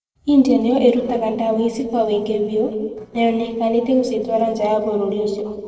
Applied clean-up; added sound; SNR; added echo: neural separator model SepFormer DNS4.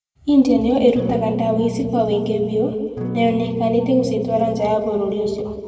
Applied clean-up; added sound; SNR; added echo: none; Electric guitar / Strum; 9 dB; reverberation time 1.8 s.